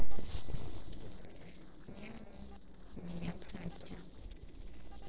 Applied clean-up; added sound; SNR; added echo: neural separator model SepFormer DNS4.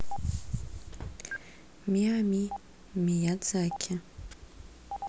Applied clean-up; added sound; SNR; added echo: none; Stream; 15 dB; none.